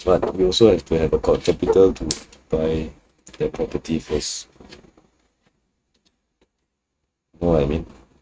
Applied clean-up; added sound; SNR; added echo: neural mask model RNNoise.